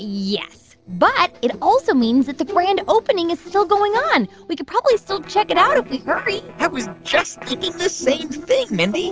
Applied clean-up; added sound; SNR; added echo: neural separator model SepFormer DNS4.